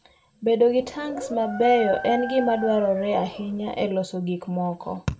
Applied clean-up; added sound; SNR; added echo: none; Dog; 10 dB; reverberation time 0.2 s.